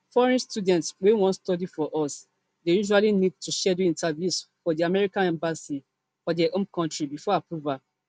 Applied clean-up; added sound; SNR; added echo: none; none; none; none.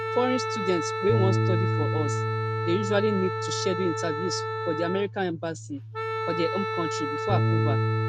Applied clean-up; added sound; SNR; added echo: none; Bass guitar + Wind instrument, woodwind instrument; -2 dB; none.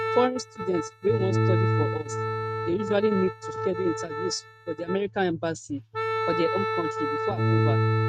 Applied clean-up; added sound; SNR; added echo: neural mask model RNNoise.